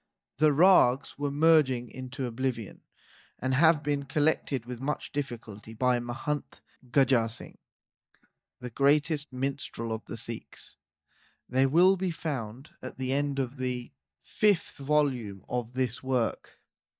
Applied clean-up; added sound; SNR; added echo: neural mask model DeepFilterNet 3.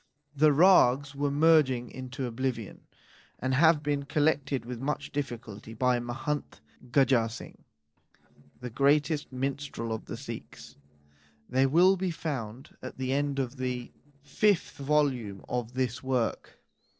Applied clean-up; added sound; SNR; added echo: neural separator model SepFormer DNS4.